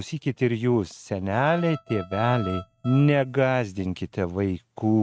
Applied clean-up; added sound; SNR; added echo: neural mask model RNNoise.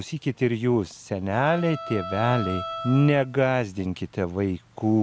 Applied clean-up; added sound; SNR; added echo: none; Bowed string instrument; 11 dB; none.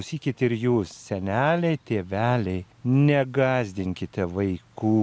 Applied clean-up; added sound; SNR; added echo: none; none; none; none.